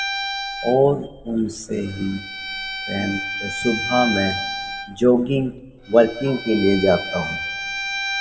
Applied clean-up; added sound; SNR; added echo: none; Bowed string instrument; 7 dB; reverberation time 1.2 s.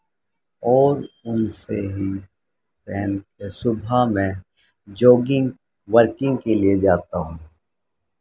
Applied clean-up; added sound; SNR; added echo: none; none; none; none.